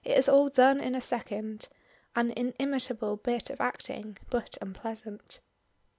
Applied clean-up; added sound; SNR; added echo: none; none; none; none.